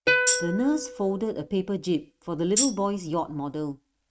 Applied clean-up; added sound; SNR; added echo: neural mask model RNNoise.